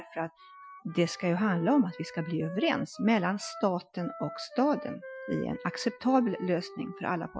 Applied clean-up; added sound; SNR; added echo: classical method Wiener filter.